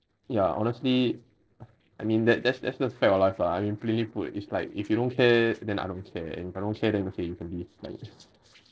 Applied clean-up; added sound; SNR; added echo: neural separator model SepFormer DNS4.